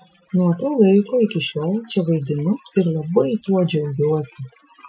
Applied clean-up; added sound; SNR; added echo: classical method Wiener filter.